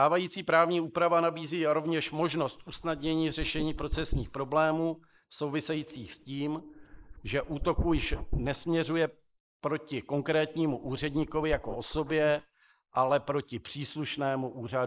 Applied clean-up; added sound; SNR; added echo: neural mask model Resemble Enhance denoiser.